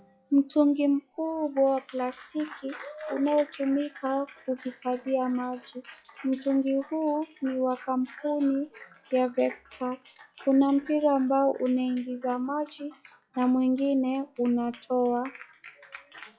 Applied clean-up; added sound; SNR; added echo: classical method log-MMSE.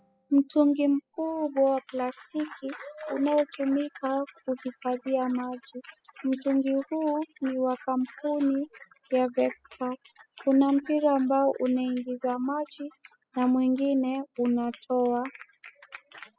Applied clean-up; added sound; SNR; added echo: classical method spectral subtraction.